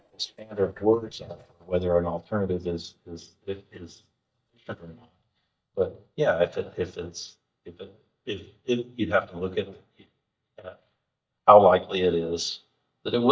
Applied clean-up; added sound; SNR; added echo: neural mask model DeepFilterNet 3.